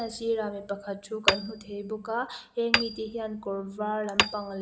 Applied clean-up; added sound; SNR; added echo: none; Hammer; 1 dB; reverberation time 0.3 s.